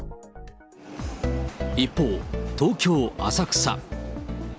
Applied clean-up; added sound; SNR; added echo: none; none; none; none.